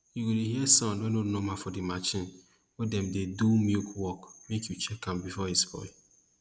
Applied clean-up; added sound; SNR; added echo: none; none; none; none.